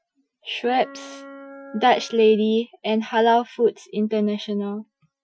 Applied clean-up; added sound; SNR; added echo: classical method Wiener filter.